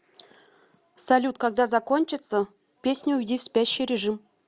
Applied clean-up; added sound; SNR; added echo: none; none; none; none.